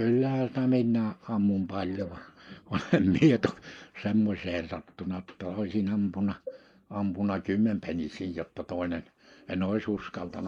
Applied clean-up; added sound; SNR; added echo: neural mask model Resemble Enhance denoiser.